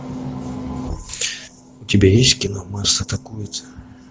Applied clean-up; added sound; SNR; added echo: none; Knock; 18 dB; none.